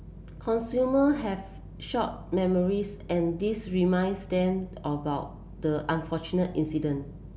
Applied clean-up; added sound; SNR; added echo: none; none; none; none.